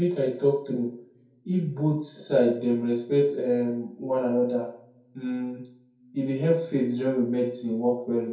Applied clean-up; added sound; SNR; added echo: none; none; none; reverberation time 0.6 s.